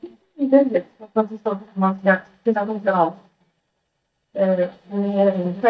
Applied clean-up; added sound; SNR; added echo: neural mask model DeepFilterNet 3.